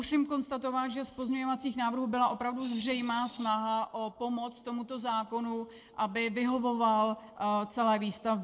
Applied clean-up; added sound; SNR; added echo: neural separator model SepFormer DNS4.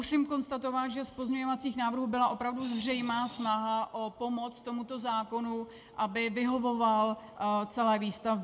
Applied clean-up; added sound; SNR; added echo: none; Screech; 16 dB; reverberation time 0.8 s.